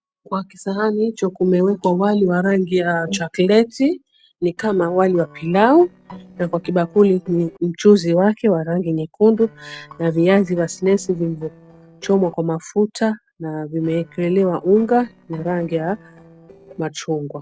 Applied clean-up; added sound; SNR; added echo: neural separator model SepFormer DNS4.